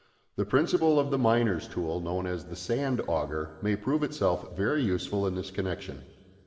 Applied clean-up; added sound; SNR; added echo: none; none; none; reverberation time 2.1 s.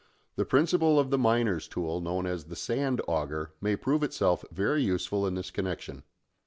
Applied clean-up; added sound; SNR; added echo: none; none; none; none.